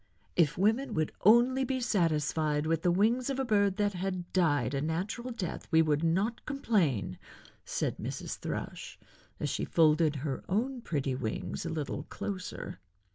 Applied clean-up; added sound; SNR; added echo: none; none; none; none.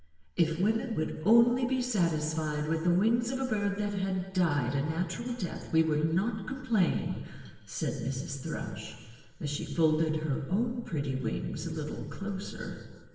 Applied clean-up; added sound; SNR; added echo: none; none; none; reverberation time 1.4 s.